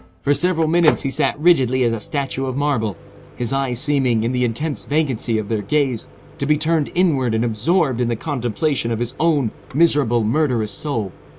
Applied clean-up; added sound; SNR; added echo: none; Microwave oven; 17 dB; none.